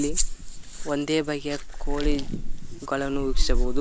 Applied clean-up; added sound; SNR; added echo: none; Meow / Purr; -4 dB; none.